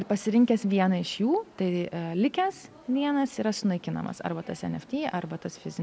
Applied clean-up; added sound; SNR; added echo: none; none; none; none.